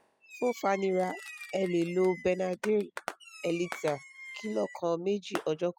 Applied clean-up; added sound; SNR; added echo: classical method spectral subtraction.